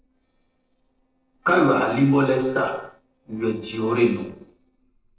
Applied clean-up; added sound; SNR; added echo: neural separator model SepFormer DNS4.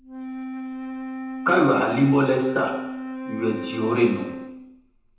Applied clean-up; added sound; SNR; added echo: none; Wind instrument, woodwind instrument; 9 dB; reverberation time 0.9 s.